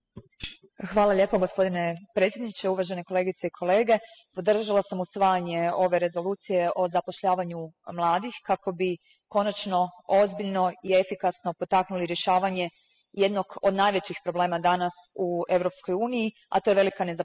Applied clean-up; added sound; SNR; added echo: classical method spectral subtraction.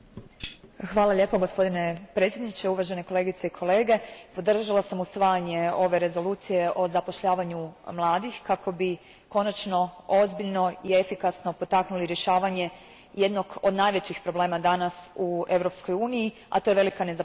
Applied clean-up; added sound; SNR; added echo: none; Tambourine; 3 dB; none.